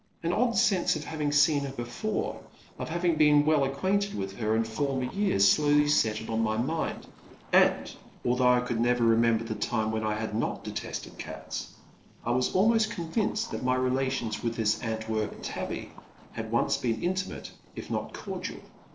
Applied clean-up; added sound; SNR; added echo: neural separator model SepFormer DNS4.